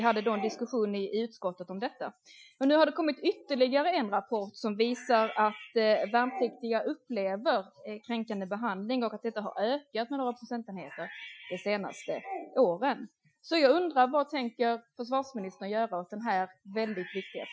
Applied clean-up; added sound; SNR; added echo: classical method Wiener filter.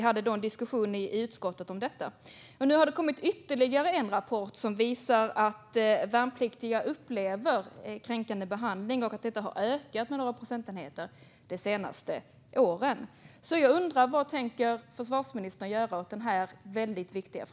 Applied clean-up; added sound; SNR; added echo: none; none; none; none.